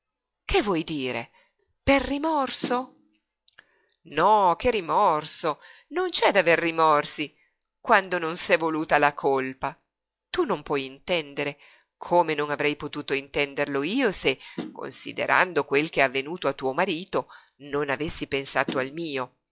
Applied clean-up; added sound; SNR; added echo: classical method log-MMSE.